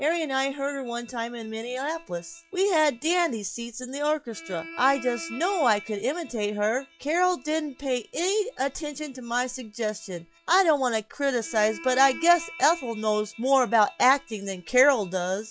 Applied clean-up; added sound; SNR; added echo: classical method log-MMSE.